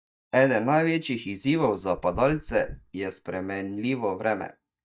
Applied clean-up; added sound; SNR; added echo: neural mask model DeepFilterNet 3.